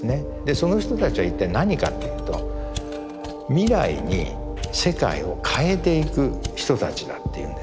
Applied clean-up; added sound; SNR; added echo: none; Mechanisms; 15 dB; none.